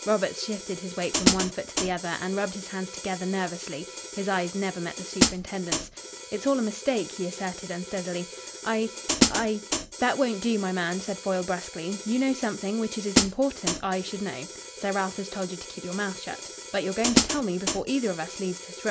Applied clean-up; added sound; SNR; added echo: none; Hi-hat; 2 dB; none.